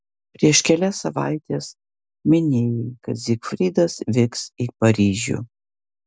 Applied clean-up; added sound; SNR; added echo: none; none; none; none.